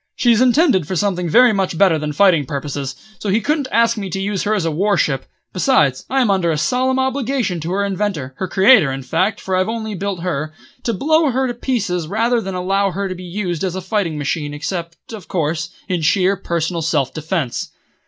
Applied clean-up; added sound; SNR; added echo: none; none; none; none.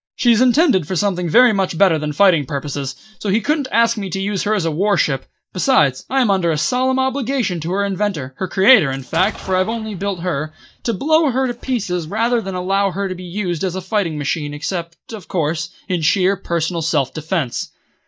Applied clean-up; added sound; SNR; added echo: neural mask model DeepFilterNet 3.